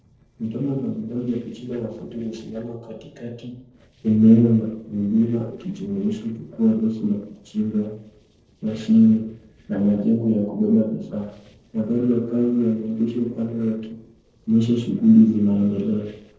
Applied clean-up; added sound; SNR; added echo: neural separator model SepFormer DNS4.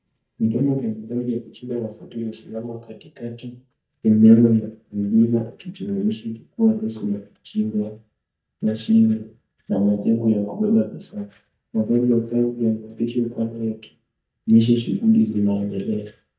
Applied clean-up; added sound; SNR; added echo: neural mask model DeepFilterNet 3.